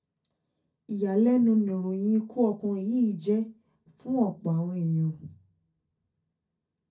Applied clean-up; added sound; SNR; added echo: none; none; none; reverberation time 0.3 s.